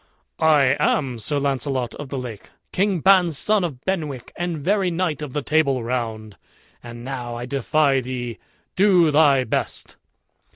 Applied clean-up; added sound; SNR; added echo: none; none; none; none.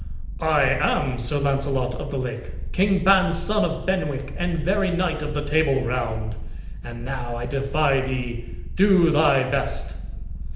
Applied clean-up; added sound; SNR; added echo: none; Purr; 6 dB; reverberation time 0.8 s.